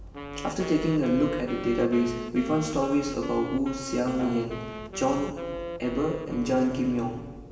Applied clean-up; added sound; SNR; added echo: none; Wind instrument, woodwind instrument; 10 dB; reverberation time 1.2 s.